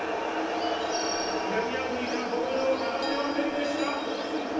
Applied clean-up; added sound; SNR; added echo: none; Bird / Bell; 12 dB; reverberation time 1.1 s.